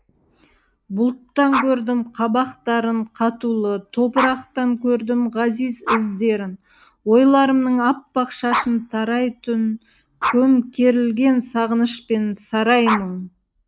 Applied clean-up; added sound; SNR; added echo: neural mask model Resemble Enhance denoiser.